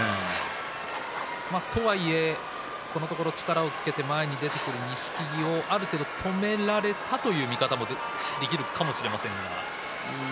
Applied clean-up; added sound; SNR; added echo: none; Writing; 12 dB; none.